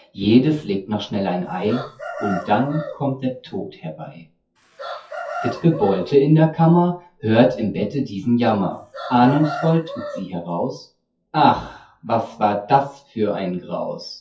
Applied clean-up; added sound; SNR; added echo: classical method WPE with log-MMSE.